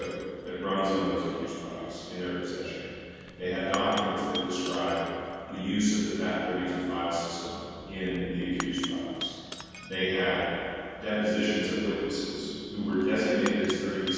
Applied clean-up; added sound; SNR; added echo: none; Shatter / Crushing; 15 dB; reverberation time 2.1 s.